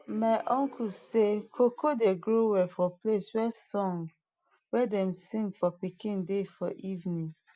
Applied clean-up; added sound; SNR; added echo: none; none; none; none.